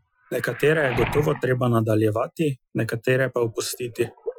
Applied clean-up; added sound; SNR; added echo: classical method Wiener filter.